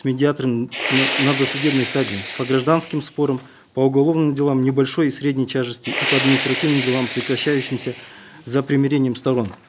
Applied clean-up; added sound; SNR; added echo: none; Fire; 7 dB; none.